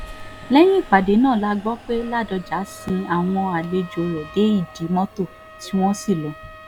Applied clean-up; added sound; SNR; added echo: none; Trumpet + Subway, metro, underground; 18 dB; none.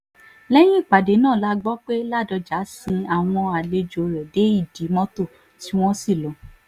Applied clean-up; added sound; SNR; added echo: none; none; none; none.